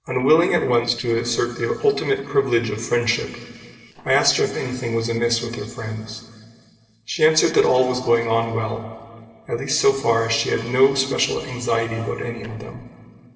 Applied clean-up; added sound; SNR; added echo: neural separator model SepFormer DNS4.